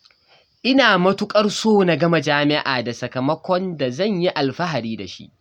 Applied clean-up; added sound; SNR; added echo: none; none; none; none.